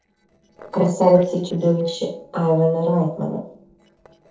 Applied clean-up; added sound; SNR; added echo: neural separator model SepFormer DNS4.